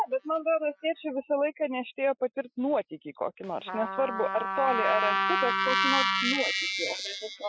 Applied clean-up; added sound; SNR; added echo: classical method Wiener filter.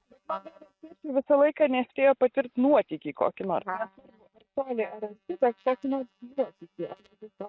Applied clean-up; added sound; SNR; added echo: neural mask model DeepFilterNet 3.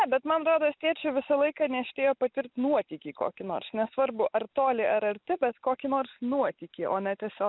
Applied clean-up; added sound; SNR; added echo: none; none; none; none.